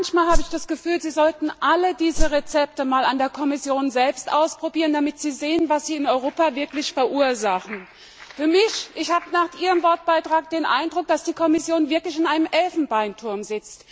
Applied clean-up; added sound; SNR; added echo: none; Whoosh, swoosh, swish; -2 dB; none.